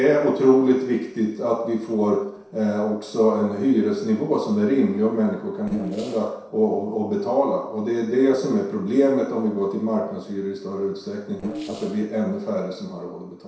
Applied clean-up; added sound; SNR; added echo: neural separator model SepFormer DNS4.